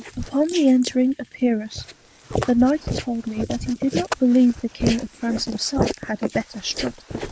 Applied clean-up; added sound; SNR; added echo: neural mask model Resemble Enhance denoiser.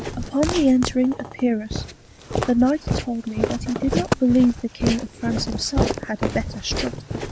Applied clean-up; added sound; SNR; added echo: none; Walk, footsteps; 4 dB; none.